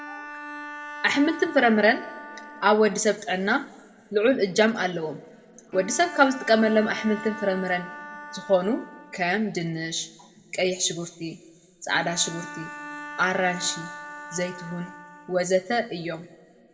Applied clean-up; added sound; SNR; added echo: none; Bowed string instrument; 15 dB; reverberation time 1.5 s.